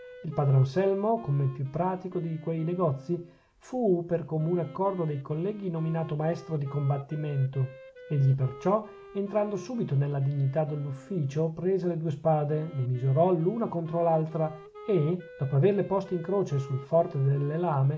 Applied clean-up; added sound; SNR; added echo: none; Wind instrument, woodwind instrument; 20 dB; none.